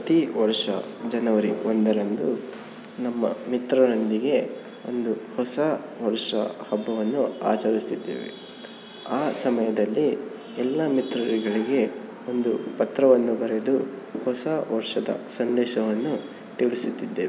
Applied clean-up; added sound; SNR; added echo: none; none; none; none.